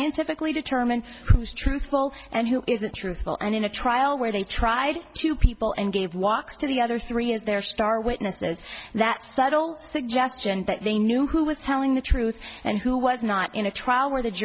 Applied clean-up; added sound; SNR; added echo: none; none; none; none.